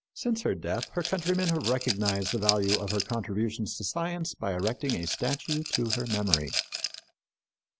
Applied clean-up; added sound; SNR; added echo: none; Rattle / Glass; 4 dB; none.